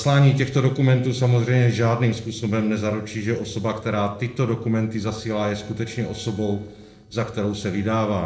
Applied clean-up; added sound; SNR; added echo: neural separator model SepFormer DNS4.